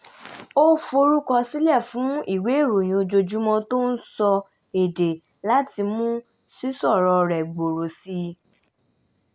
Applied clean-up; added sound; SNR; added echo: none; none; none; none.